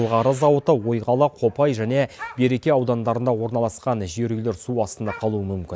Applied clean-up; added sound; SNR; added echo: none; none; none; none.